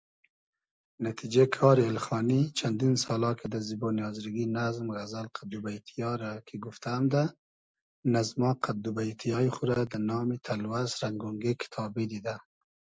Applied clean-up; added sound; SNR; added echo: none; none; none; none.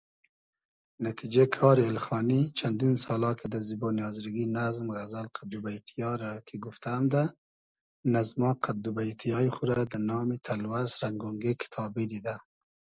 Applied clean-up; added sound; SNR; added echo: neural separator model SepFormer DNS4.